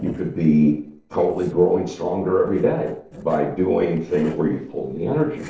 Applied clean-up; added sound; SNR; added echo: neural separator model SepFormer DNS4.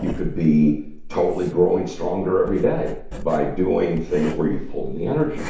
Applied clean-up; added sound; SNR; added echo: none; Writing; 9 dB; reverberation time 0.6 s.